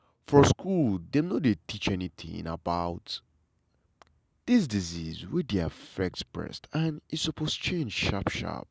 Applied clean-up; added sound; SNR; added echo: none; none; none; none.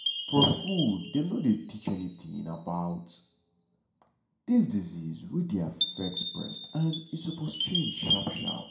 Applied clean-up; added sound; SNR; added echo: none; Chime; 1 dB; reverberation time 0.5 s.